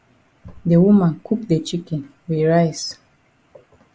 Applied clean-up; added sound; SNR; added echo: none; none; none; none.